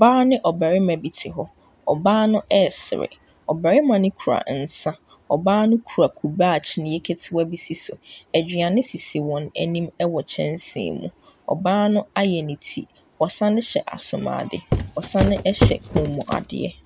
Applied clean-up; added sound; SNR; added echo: none; Walk, footsteps; 1 dB; none.